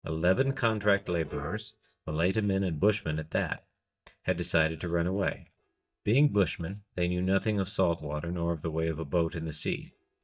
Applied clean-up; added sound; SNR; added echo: neural mask model DeepFilterNet 3.